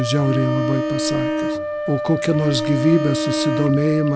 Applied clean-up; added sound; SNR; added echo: none; Bowed string instrument + Wind instrument, woodwind instrument; 3 dB; none.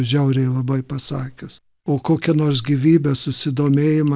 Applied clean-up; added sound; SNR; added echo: none; none; none; none.